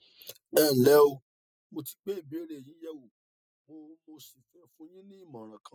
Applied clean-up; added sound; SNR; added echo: neural mask model Resemble Enhance denoiser.